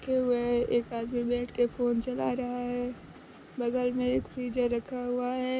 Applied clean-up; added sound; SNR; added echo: none; none; none; none.